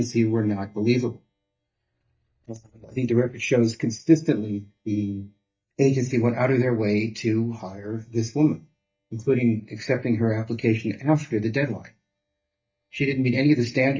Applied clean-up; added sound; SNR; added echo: neural mask model DeepFilterNet 3.